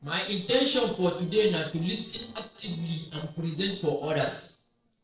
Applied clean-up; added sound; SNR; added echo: neural separator model SepFormer DNS4.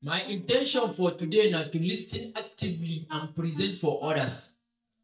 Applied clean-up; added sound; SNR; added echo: neural mask model DeepFilterNet 3.